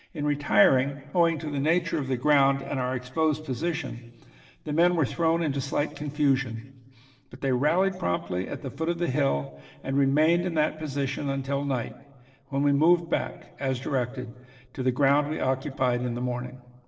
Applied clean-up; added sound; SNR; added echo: neural separator model SepFormer DNS4.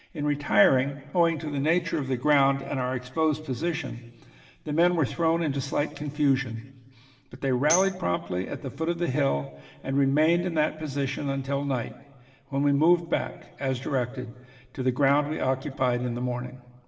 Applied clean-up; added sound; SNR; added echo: none; Tambourine; 10 dB; reverberation time 1.4 s.